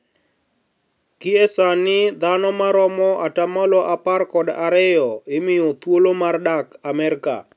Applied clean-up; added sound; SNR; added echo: none; none; none; none.